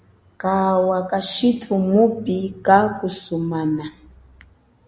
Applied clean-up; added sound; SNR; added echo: none; none; none; none.